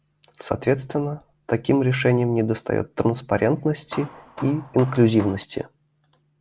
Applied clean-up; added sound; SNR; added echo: none; Hammer; 17 dB; none.